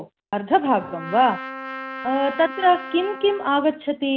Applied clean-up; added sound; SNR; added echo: none; Trumpet; 13 dB; none.